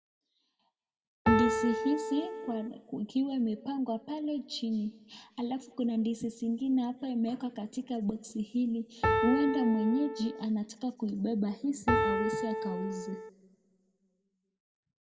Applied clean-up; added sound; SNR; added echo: none; Piano; -1 dB; reverberation time 1.4 s.